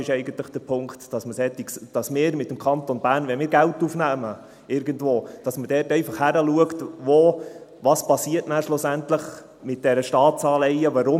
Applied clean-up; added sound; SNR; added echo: none; none; none; none.